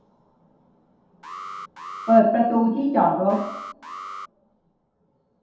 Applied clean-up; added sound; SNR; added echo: none; Alarm; 14 dB; reverberation time 0.8 s.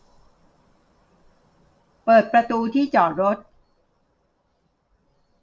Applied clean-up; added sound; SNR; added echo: none; none; none; none.